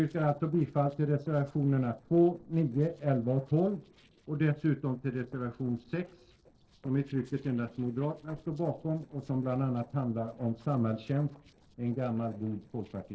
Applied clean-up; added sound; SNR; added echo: neural separator model SepFormer DNS4.